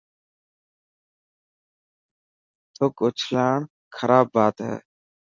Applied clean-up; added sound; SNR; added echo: none; none; none; none.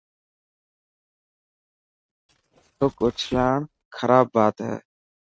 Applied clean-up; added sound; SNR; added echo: neural mask model RNNoise.